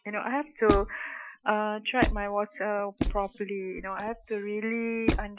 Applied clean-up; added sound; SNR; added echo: classical method Wiener filter.